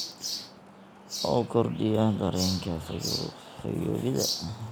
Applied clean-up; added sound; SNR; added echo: none; Traffic noise, roadway noise; 19 dB; none.